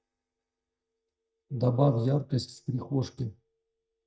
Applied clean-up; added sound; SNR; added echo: neural mask model DeepFilterNet 3.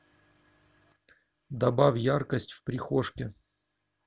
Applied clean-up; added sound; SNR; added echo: none; none; none; none.